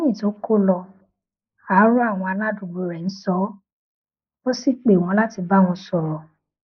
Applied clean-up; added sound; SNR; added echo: neural mask model Resemble Enhance denoiser.